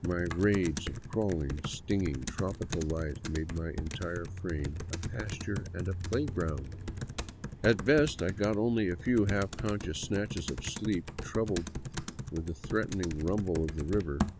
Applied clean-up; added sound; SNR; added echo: none; Computer keyboard; 6 dB; none.